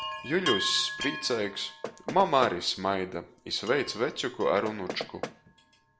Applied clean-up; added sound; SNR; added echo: none; Knock + Chime; 9 dB; none.